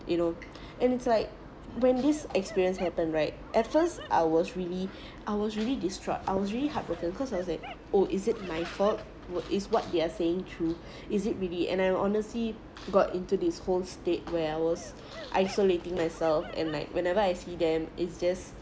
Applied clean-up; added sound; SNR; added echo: none; Dog; 19 dB; none.